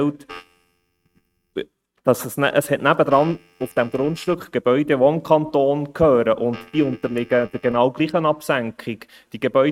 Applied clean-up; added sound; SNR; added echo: neural mask model RNNoise.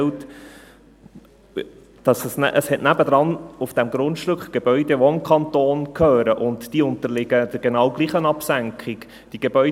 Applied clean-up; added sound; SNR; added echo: none; none; none; none.